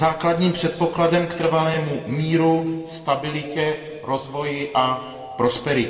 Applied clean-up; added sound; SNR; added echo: none; none; none; reverberation time 2.2 s.